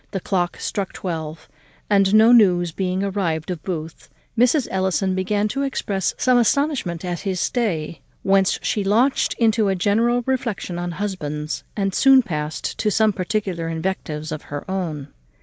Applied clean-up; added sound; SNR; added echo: none; none; none; none.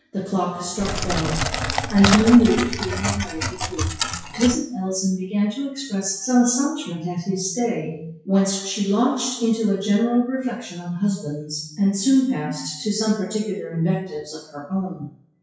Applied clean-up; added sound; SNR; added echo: classical method WPE with log-MMSE.